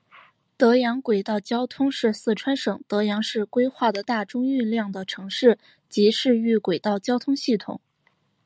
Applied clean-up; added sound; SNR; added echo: none; none; none; none.